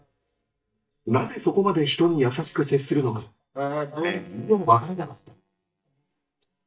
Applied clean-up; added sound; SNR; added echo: neural mask model DeepFilterNet 3.